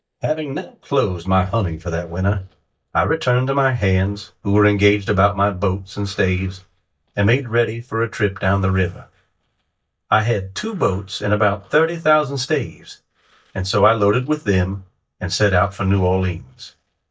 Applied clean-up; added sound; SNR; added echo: neural mask model DeepFilterNet 3.